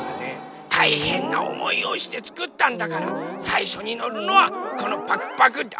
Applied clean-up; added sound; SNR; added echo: none; none; none; none.